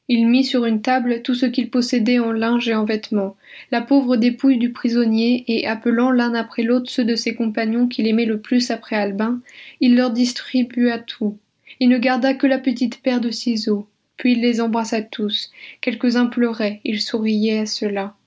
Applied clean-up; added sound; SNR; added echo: none; none; none; none.